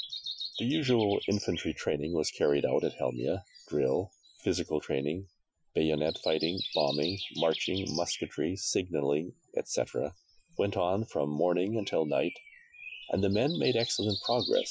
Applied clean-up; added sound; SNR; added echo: classical method Wiener filter.